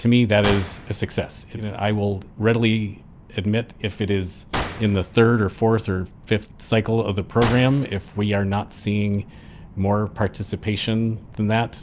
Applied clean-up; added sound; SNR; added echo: none; Gunshot, gunfire; 13 dB; none.